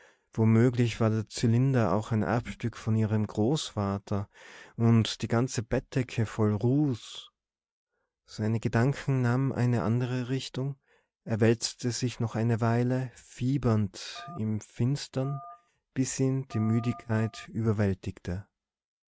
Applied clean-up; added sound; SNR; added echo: neural mask model RNNoise.